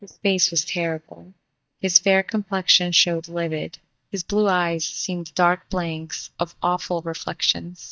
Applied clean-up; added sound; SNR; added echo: neural mask model DeepFilterNet 3.